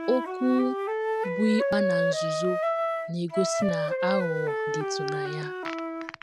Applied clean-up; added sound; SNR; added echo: none; Wind instrument, woodwind instrument; -1 dB; none.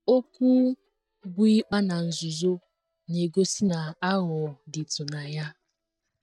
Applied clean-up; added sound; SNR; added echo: neural mask model DeepFilterNet 3.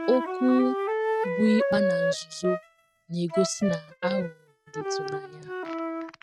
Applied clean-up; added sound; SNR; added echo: neural mask model RNNoise.